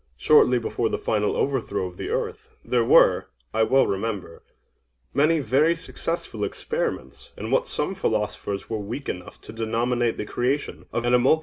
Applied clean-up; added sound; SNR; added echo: none; none; none; none.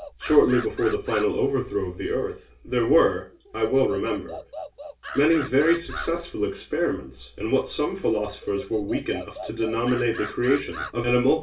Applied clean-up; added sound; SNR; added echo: none; Animal; 15 dB; reverberation time 0.3 s.